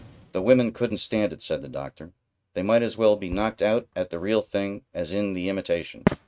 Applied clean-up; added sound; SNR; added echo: neural mask model RNNoise.